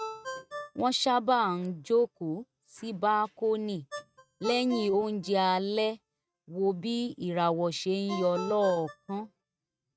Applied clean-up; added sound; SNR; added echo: neural mask model RNNoise.